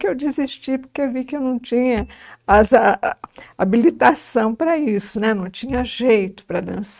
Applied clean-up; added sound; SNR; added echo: neural mask model RNNoise.